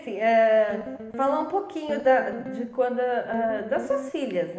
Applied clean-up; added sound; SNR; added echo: none; Guitar; 12 dB; reverberation time 1.1 s.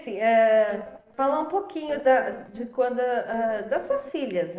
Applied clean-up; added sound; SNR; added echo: neural separator model SepFormer DNS4.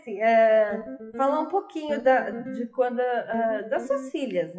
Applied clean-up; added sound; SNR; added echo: classical method WPE with log-MMSE.